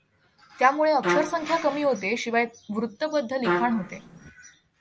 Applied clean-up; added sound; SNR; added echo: none; Trumpet; 3 dB; none.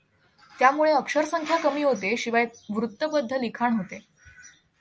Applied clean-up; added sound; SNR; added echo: none; none; none; none.